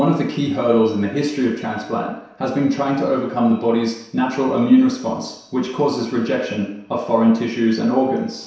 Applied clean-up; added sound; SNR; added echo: none; none; none; reverberation time 0.7 s.